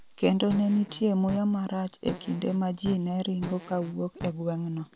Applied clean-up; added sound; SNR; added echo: none; Fart; 14 dB; none.